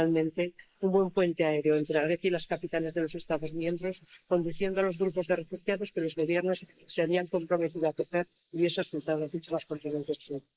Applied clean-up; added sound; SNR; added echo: neural mask model Resemble Enhance denoiser.